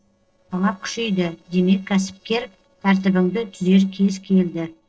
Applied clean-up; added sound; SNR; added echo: neural separator model SepFormer DNS4.